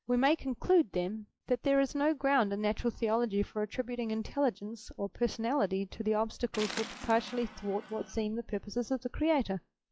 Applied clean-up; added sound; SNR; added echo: classical method log-MMSE.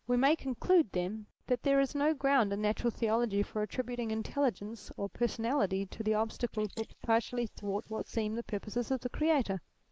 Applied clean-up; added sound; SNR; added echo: neural mask model Resemble Enhance denoiser.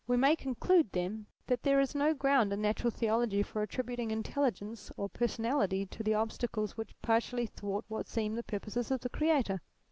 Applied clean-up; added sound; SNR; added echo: none; none; none; none.